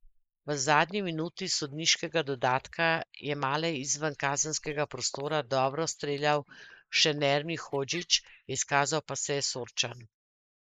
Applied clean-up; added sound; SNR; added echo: neural mask model Resemble Enhance denoiser.